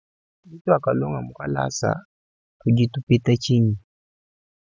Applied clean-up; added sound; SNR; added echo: none; none; none; none.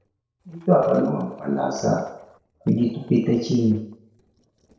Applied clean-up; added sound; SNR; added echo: neural separator model SepFormer DNS4.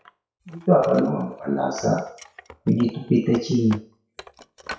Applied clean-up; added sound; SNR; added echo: classical method WPE with log-MMSE.